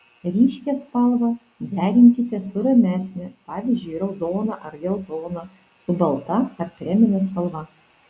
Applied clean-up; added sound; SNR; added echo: none; none; none; none.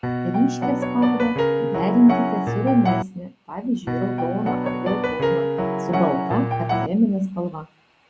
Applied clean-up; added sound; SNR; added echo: none; Piano; 0 dB; none.